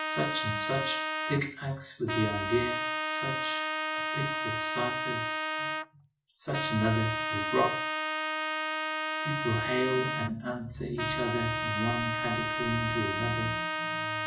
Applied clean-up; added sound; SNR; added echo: none; Trumpet; -1 dB; reverberation time 0.4 s.